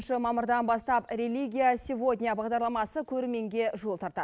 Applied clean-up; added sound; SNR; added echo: none; none; none; none.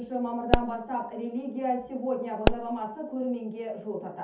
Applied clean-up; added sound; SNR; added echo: none; Explosion; -1 dB; reverberation time 0.5 s.